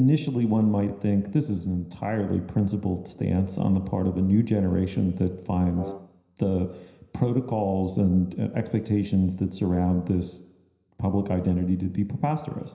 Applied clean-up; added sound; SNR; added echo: none; Brass instrument; 16 dB; reverberation time 0.9 s.